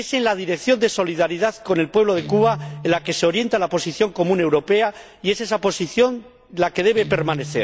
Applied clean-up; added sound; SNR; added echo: none; Guitar; 17 dB; none.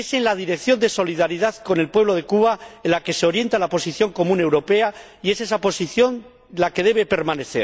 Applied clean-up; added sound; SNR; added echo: none; none; none; none.